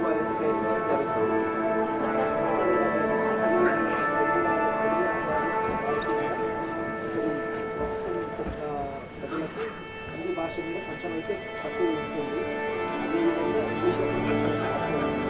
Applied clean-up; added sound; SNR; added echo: none; Musical instrument; -4 dB; reverberation time 0.2 s.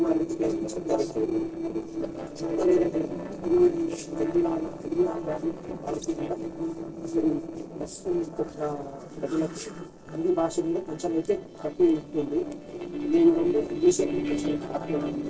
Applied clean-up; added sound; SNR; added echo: neural separator model SepFormer DNS4.